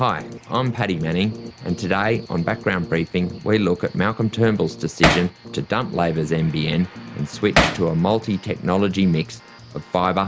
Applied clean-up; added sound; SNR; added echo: none; Hammer; -3 dB; none.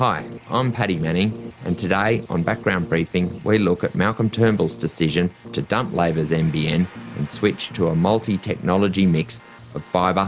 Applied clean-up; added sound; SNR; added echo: none; none; none; none.